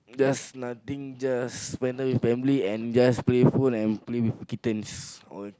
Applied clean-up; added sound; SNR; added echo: none; none; none; none.